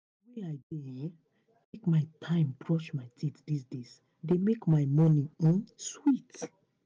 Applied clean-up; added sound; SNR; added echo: none; none; none; none.